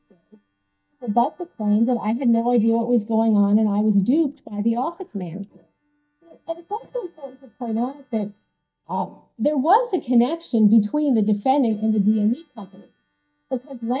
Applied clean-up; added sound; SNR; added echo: neural mask model DeepFilterNet 3.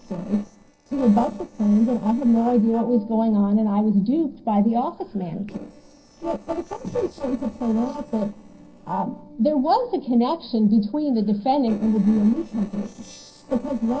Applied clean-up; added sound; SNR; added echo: neural separator model SepFormer DNS4.